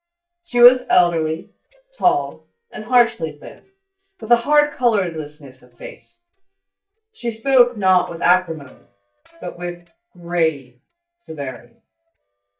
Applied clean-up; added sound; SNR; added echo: neural mask model DeepFilterNet 3.